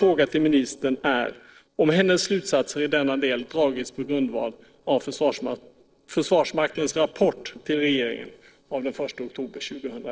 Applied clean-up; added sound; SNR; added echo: neural separator model SepFormer DNS4.